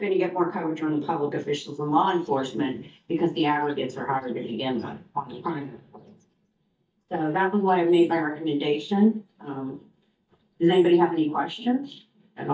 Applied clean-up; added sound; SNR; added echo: neural mask model DeepFilterNet 3.